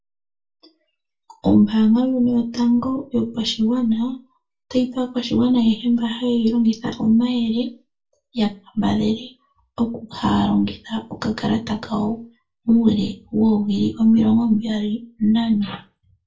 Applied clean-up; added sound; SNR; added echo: none; none; none; reverberation time 0.2 s.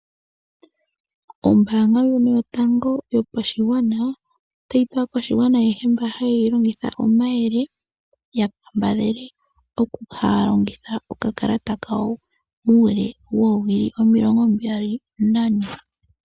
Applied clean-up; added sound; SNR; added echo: none; none; none; none.